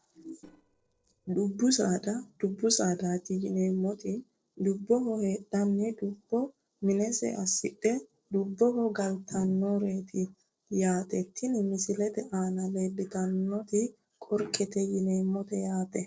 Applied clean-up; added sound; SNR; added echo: neural separator model SepFormer DNS4.